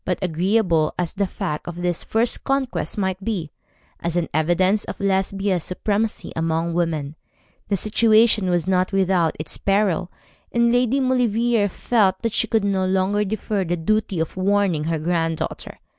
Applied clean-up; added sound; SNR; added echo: none; none; none; none.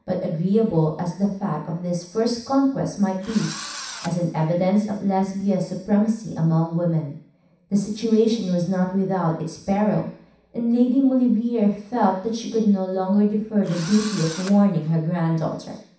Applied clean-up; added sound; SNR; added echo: none; Engine / Drill; 14 dB; reverberation time 0.7 s.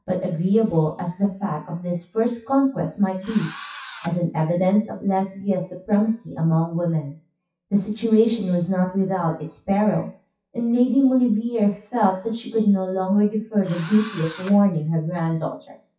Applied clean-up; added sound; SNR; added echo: classical method WPE with log-MMSE.